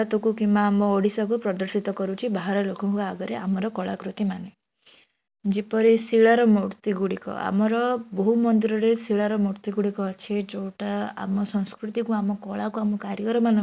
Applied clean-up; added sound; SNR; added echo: none; none; none; none.